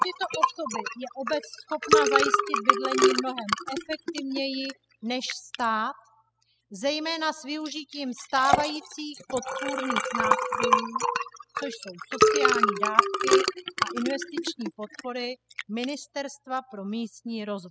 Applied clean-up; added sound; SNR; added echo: classical method spectral subtraction.